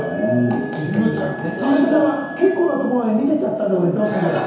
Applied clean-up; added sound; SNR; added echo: none; Wind instrument, woodwind instrument; 18 dB; reverberation time 1.0 s.